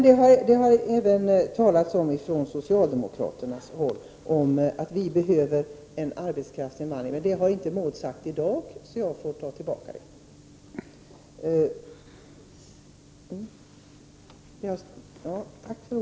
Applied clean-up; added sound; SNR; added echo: none; none; none; none.